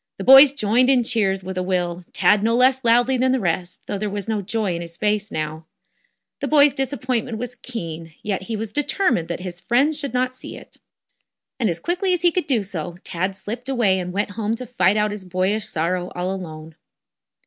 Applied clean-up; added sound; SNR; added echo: none; none; none; none.